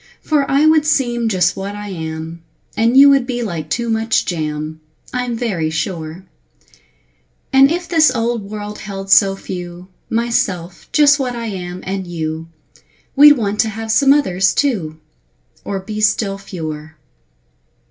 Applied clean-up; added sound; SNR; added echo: none; none; none; reverberation time 0.1 s.